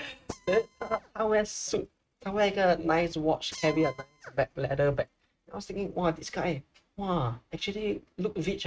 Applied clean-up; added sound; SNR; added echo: neural mask model RNNoise.